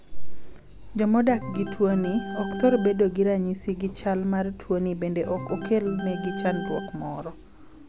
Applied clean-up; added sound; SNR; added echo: none; Organ; 12 dB; none.